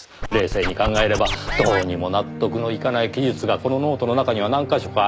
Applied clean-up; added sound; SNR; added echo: none; Scratching (performance technique); 5 dB; none.